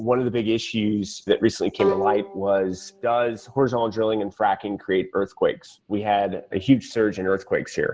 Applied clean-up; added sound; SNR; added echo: none; Bowed string instrument; 8 dB; none.